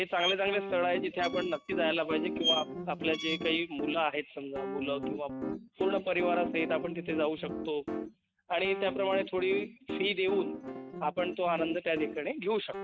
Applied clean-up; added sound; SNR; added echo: neural mask model RNNoise.